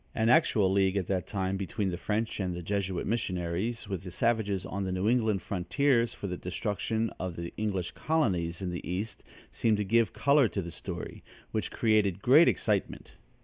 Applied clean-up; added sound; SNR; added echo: none; none; none; none.